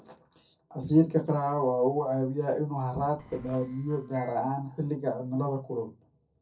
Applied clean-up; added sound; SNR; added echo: neural separator model SepFormer DNS4.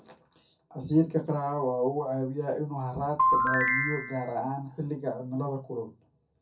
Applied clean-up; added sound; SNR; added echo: none; Ringtone / Chime; -4 dB; reverberation time 0.3 s.